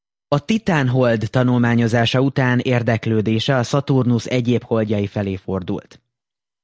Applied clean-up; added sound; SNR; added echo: none; none; none; none.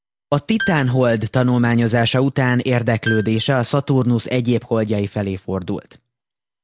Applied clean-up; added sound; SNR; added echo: none; Piano; 14 dB; none.